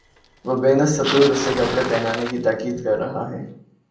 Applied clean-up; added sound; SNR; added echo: none; Bicycle; 11 dB; reverberation time 0.6 s.